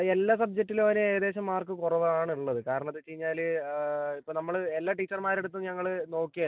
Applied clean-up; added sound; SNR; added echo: none; none; none; none.